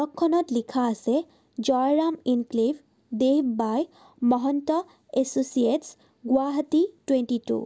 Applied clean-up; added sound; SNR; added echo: none; none; none; none.